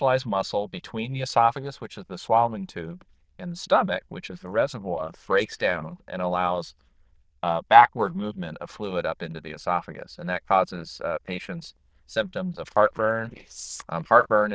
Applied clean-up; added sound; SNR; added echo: neural diffusion model UNIVERSE++.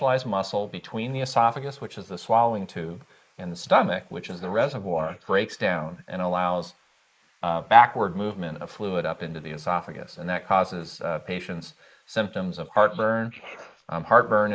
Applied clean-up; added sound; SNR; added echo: neural mask model Resemble Enhance denoiser.